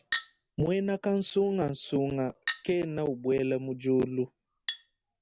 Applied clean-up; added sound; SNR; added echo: none; Chink, clink; 12 dB; none.